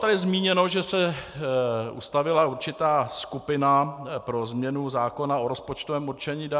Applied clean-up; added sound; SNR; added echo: none; none; none; none.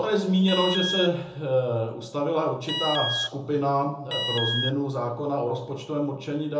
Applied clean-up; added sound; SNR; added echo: none; Alarm; 4 dB; reverberation time 0.9 s.